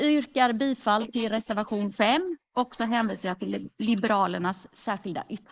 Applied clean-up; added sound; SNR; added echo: neural mask model Resemble Enhance denoiser.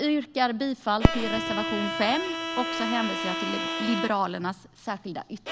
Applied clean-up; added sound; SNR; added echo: none; Bowed string instrument + Fireworks; 1 dB; none.